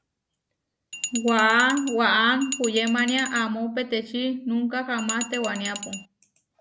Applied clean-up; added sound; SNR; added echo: none; Glass; 9 dB; none.